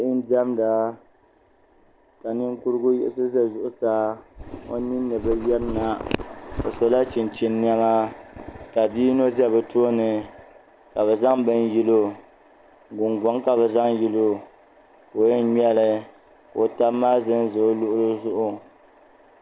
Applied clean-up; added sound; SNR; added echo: none; none; none; none.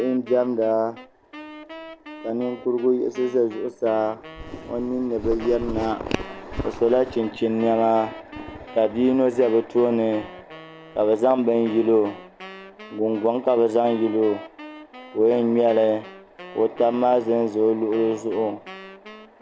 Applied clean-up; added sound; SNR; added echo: none; Wind instrument, woodwind instrument; 20 dB; none.